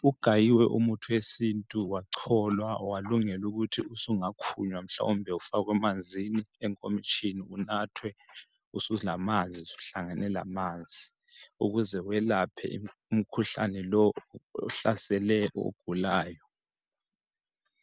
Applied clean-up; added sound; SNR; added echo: none; none; none; none.